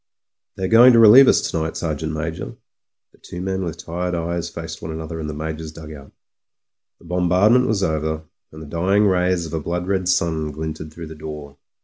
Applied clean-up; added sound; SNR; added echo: none; none; none; none.